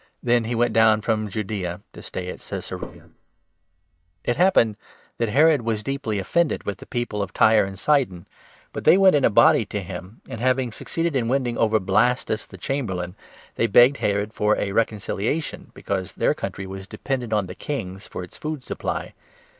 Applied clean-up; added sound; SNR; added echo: neural mask model DeepFilterNet 3.